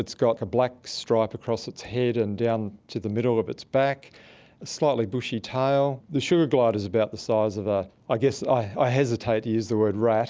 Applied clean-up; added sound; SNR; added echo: none; none; none; none.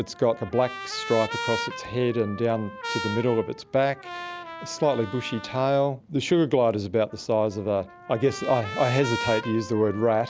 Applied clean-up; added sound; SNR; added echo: none; Trumpet; 11 dB; none.